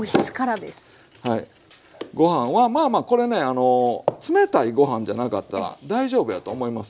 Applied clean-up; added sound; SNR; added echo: none; none; none; none.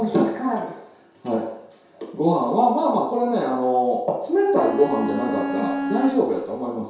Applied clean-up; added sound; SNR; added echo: none; Bowed string instrument; 6 dB; reverberation time 0.7 s.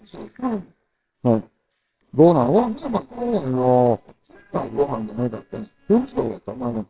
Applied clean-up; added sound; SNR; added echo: neural separator model SepFormer WHAMR!.